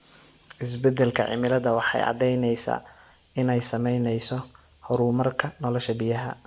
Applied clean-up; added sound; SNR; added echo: none; none; none; none.